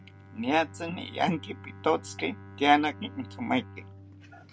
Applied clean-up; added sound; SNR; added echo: none; Bowed string instrument; 17 dB; none.